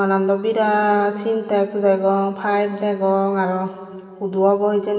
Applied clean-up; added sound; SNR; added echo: none; none; none; reverberation time 2.4 s.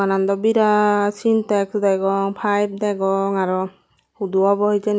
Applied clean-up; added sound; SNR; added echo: none; none; none; none.